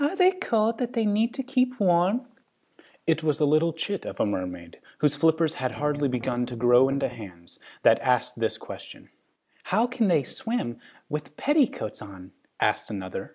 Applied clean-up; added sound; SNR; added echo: none; Strum; 16 dB; none.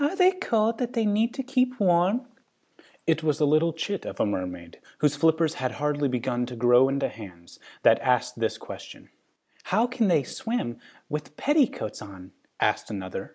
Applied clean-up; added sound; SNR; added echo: none; none; none; none.